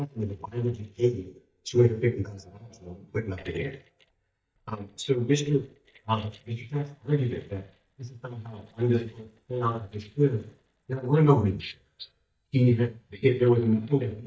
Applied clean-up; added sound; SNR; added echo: neural mask model DeepFilterNet 3.